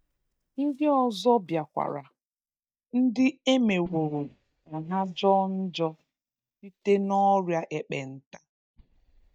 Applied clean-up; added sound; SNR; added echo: neural mask model DeepFilterNet 3.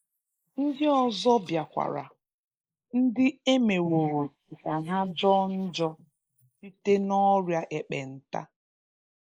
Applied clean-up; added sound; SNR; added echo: neural mask model Resemble Enhance denoiser.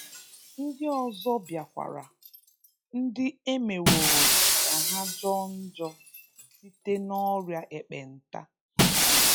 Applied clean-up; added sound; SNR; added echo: classical method log-MMSE.